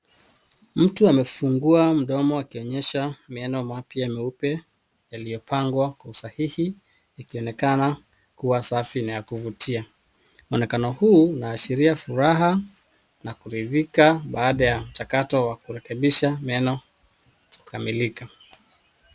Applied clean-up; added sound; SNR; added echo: none; none; none; none.